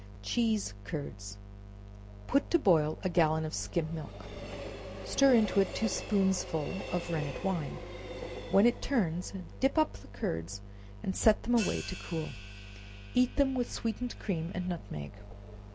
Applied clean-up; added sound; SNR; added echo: none; Hi-hat + Train; 14 dB; none.